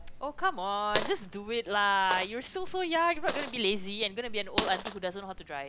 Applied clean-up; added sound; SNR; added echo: none; Coin (dropping); 4 dB; none.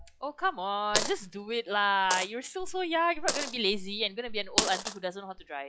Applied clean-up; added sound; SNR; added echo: classical method log-MMSE.